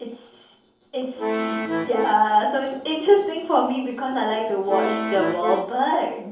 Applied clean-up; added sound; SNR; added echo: none; Accordion; 2 dB; reverberation time 2.8 s.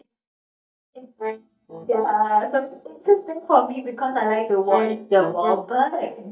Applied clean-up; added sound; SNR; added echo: neural mask model DeepFilterNet 3.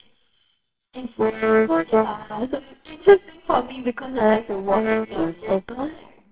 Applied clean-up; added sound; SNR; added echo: neural separator model SepFormer WHAMR!.